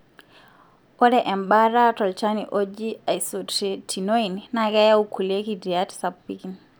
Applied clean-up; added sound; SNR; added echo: none; none; none; none.